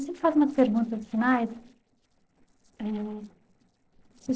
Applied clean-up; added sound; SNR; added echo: neural separator model SepFormer DNS4.